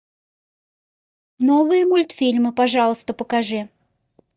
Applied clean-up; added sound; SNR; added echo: neural mask model DeepFilterNet 3.